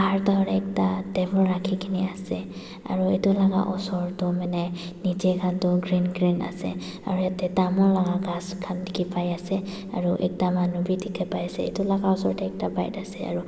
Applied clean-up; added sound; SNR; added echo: none; none; none; none.